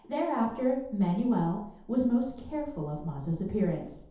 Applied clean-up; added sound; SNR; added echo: none; none; none; reverberation time 0.8 s.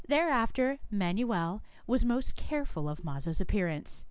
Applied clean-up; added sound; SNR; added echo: none; none; none; none.